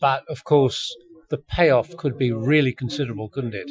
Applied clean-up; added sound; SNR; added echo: classical method Wiener filter.